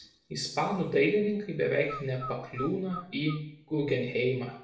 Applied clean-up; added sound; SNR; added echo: none; Bird; 13 dB; reverberation time 0.7 s.